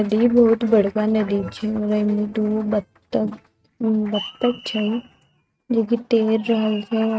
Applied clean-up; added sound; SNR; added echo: neural mask model RNNoise.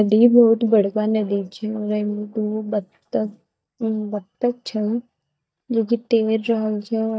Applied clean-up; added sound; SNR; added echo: neural mask model DeepFilterNet 3.